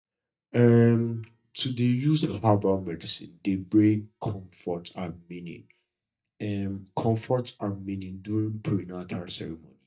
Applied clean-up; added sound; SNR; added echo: neural mask model DeepFilterNet 3.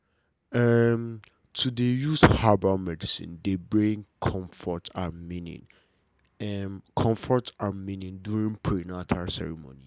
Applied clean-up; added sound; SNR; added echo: none; none; none; none.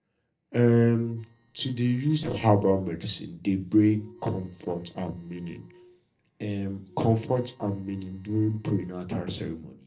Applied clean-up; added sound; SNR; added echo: neural separator model SepFormer DNS4.